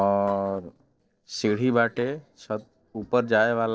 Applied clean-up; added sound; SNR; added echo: neural separator model SepFormer DNS4.